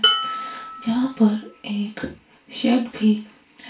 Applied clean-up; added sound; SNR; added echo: none; Dishes, pots, and pans; 5 dB; reverberation time 0.3 s.